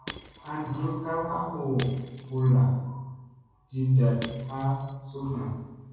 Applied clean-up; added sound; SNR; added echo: none; Shatter / Crushing; 17 dB; reverberation time 1.3 s.